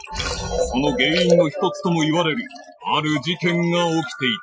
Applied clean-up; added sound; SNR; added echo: classical method Wiener filter.